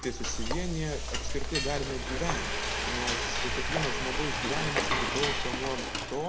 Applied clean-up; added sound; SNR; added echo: none; Frying (food); -4 dB; none.